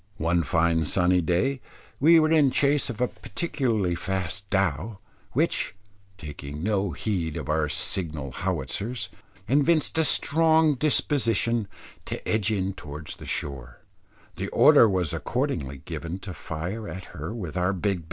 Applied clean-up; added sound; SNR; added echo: none; none; none; none.